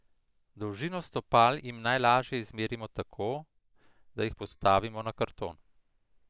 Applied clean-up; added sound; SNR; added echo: neural mask model DeepFilterNet 3.